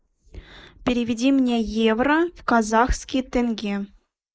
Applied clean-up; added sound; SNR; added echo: neural mask model Resemble Enhance denoiser.